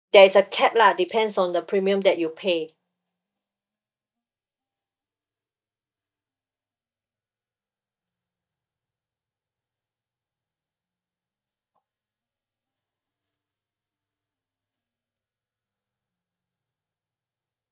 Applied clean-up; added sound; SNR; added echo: neural mask model DeepFilterNet 3.